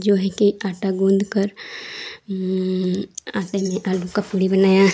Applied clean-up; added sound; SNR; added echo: none; none; none; none.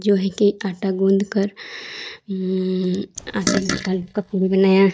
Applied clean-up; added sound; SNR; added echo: neural mask model DeepFilterNet 3.